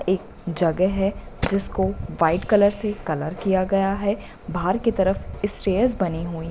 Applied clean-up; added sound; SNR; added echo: none; Tools; 12 dB; none.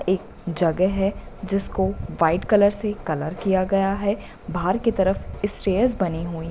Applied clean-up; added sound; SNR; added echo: none; none; none; none.